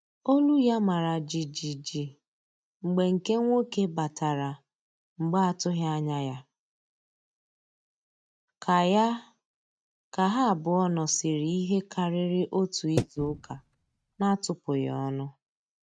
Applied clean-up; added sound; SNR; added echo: neural mask model RNNoise.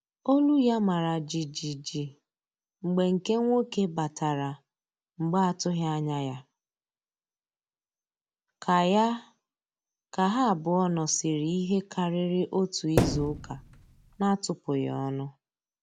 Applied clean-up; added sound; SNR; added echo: none; Thump, thud; 2 dB; none.